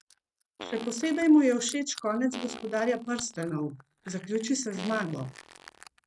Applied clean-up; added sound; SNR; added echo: neural mask model RNNoise.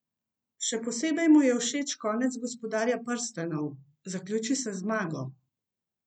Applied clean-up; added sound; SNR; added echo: none; none; none; none.